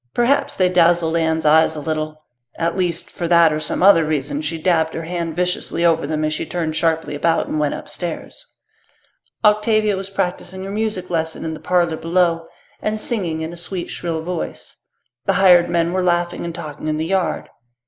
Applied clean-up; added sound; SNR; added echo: neural mask model Resemble Enhance denoiser.